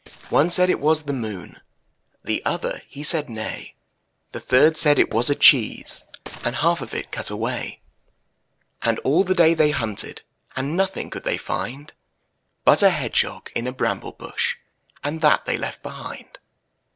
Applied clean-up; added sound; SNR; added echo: neural separator model SepFormer DNS4.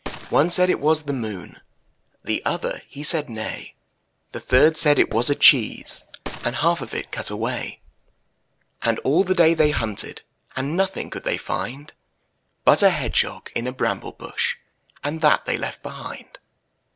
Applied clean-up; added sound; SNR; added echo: none; Fireworks + Gunshot, gunfire; 17 dB; none.